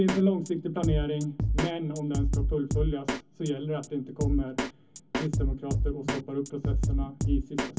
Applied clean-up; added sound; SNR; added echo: none; Drum kit; -1 dB; reverberation time 0.3 s.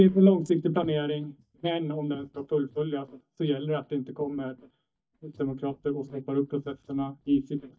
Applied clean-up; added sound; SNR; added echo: neural mask model DeepFilterNet 3.